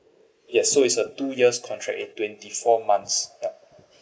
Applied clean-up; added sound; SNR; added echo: neural mask model Resemble Enhance denoiser.